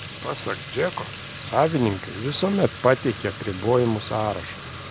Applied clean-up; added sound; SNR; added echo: none; Fill (with liquid) / Trickle, dribble / Sink (filling or washing); 12 dB; none.